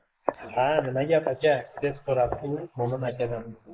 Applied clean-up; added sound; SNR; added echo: neural mask model Resemble Enhance denoiser.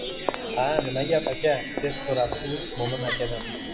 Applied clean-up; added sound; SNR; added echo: none; Crowd + Chime; 4 dB; none.